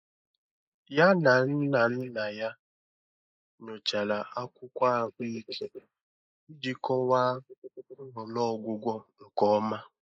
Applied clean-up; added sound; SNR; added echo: neural mask model Resemble Enhance denoiser.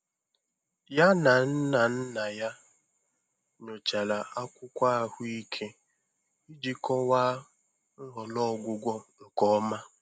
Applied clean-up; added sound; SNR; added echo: none; none; none; none.